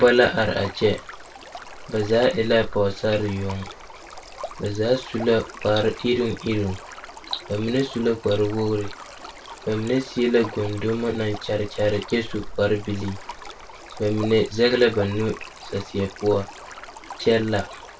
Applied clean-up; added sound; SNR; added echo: none; Stream; 15 dB; reverberation time 0.2 s.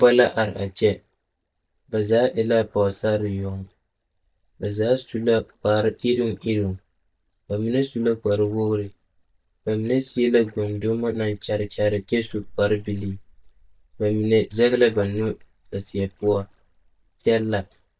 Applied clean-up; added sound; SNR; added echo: neural mask model DeepFilterNet 3.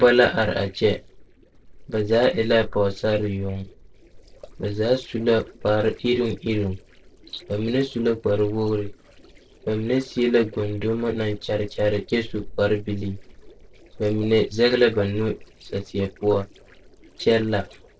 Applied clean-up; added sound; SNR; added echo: neural separator model SepFormer DNS4.